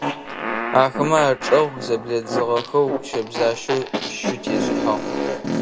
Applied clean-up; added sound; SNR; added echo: none; Fart; 4 dB; none.